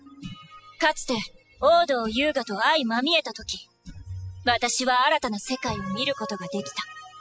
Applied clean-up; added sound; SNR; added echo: classical method spectral subtraction.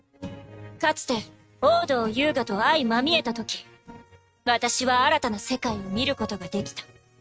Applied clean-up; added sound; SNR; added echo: neural mask model RNNoise.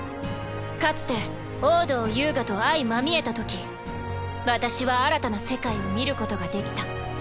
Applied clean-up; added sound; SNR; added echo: none; Livestock, farm animals, working animals; 18 dB; none.